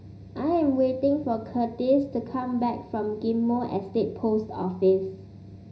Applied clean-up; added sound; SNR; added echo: none; none; none; reverberation time 0.5 s.